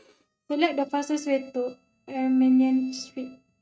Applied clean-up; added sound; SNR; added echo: neural mask model RNNoise.